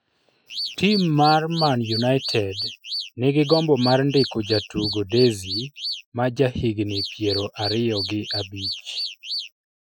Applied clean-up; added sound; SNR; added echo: classical method Wiener filter.